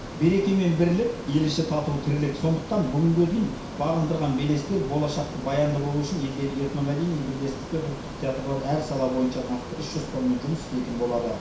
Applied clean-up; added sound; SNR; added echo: none; Ocean; 11 dB; reverberation time 0.6 s.